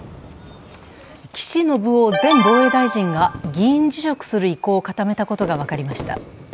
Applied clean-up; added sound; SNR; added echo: none; Fireworks; 19 dB; none.